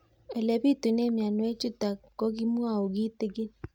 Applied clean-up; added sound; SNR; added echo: none; none; none; none.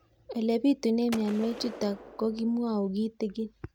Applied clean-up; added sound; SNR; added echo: none; Gunshot, gunfire; 15 dB; none.